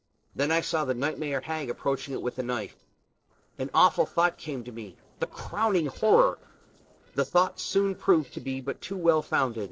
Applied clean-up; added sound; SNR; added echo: neural separator model SepFormer DNS4.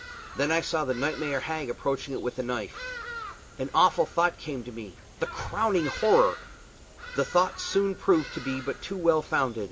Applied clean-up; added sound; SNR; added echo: none; Bird vocalization, bird call, bird song; 14 dB; none.